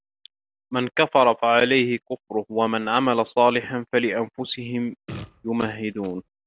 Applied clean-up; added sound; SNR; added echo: none; Fart; 17 dB; none.